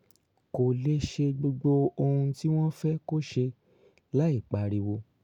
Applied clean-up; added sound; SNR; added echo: none; none; none; none.